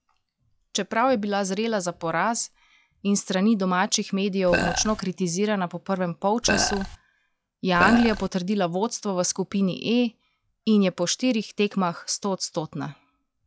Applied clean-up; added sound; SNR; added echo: classical method log-MMSE.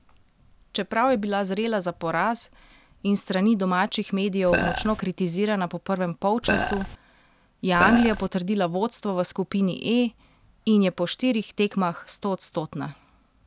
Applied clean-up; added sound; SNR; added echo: none; Burping, eructation; 2 dB; none.